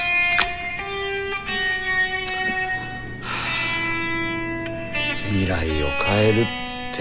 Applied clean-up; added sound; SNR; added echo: none; Engine; 14 dB; none.